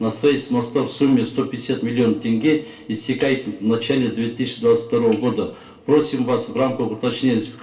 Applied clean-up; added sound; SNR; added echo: none; none; none; reverberation time 0.3 s.